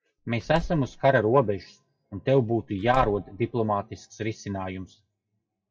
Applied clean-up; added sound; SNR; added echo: classical method WPE with log-MMSE.